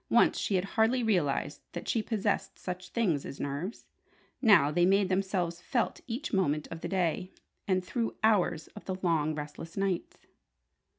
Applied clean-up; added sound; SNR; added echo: none; none; none; none.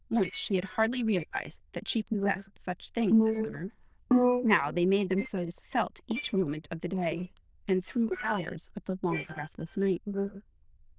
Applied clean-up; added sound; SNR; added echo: neural diffusion model UNIVERSE++.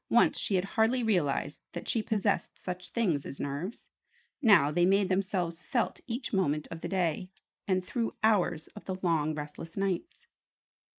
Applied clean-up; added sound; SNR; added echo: neural mask model Resemble Enhance denoiser.